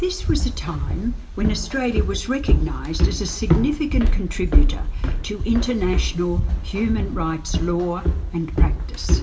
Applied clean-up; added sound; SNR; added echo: none; Walk, footsteps; -4 dB; reverberation time 0.8 s.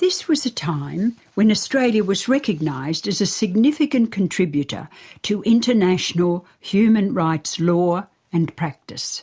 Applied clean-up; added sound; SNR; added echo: none; none; none; none.